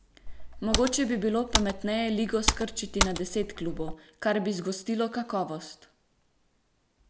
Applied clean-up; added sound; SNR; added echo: none; Computer keyboard; 1 dB; none.